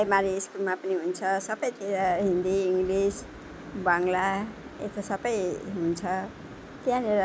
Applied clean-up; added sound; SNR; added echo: none; none; none; none.